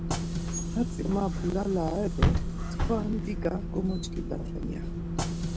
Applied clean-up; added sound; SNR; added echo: none; Bus / Engine; -2 dB; none.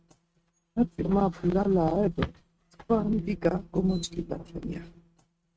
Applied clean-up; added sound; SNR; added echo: neural mask model RNNoise.